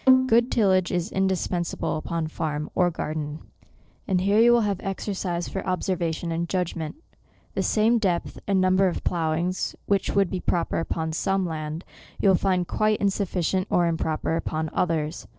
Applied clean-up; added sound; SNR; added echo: neural separator model SepFormer DNS4.